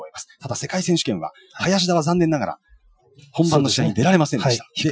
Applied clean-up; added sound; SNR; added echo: classical method Wiener filter.